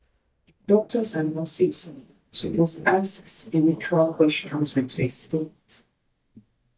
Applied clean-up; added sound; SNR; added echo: neural mask model DeepFilterNet 3.